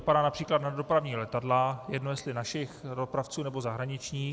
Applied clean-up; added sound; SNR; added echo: none; none; none; none.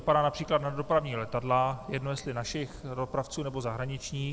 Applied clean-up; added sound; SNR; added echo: none; Fire; 18 dB; none.